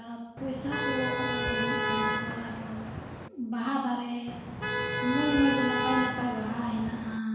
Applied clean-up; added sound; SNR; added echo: none; Motor vehicle (road); 0 dB; reverberation time 1.1 s.